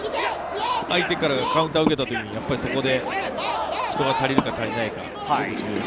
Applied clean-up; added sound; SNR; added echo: none; Wood; 11 dB; none.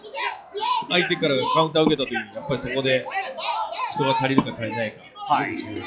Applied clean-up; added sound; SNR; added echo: classical method log-MMSE.